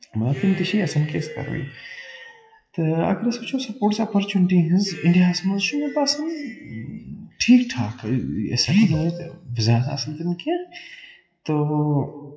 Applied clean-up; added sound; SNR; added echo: classical method WPE with log-MMSE.